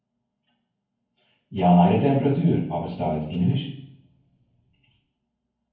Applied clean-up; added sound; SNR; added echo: none; none; none; reverberation time 0.9 s.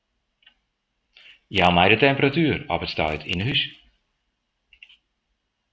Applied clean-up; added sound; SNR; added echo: none; none; none; none.